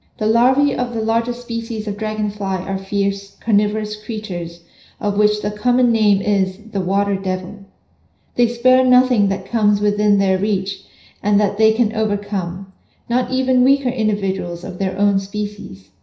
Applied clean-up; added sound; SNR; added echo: none; none; none; reverberation time 0.5 s.